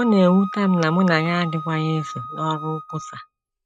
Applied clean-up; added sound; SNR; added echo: neural mask model RNNoise.